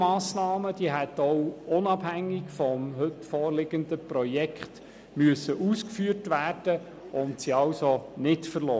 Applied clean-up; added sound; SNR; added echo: none; none; none; none.